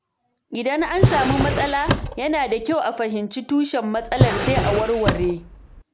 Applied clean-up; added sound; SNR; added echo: none; Drawer open or close; 0 dB; none.